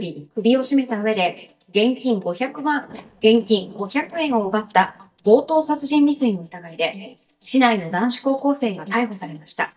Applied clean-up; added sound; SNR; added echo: neural mask model DeepFilterNet 3.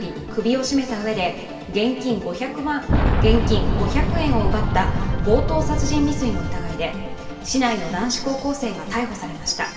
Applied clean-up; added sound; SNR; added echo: none; Boom; 0 dB; reverberation time 3.0 s.